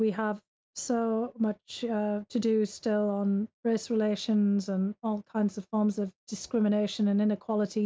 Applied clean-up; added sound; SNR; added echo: none; none; none; none.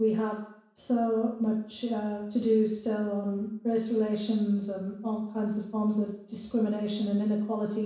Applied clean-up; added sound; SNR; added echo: none; none; none; reverberation time 0.7 s.